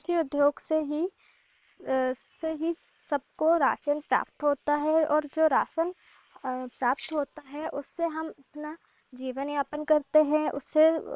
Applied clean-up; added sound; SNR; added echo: neural separator model SepFormer WHAM!.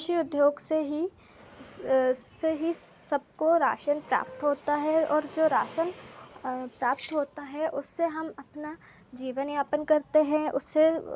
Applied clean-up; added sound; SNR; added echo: none; Keys jangling; 18 dB; none.